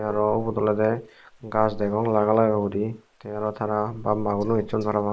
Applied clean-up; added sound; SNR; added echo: neural mask model Resemble Enhance denoiser.